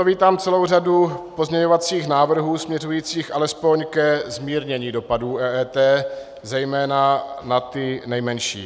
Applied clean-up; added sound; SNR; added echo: none; none; none; none.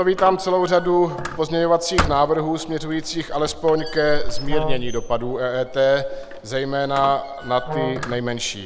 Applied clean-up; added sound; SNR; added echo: none; Brass instrument + Squeak; 5 dB; none.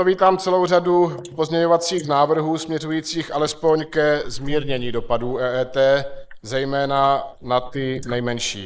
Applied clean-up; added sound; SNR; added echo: neural mask model Resemble Enhance denoiser.